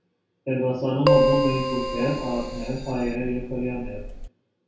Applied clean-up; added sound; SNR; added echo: none; Keyboard (musical); -1 dB; reverberation time 0.6 s.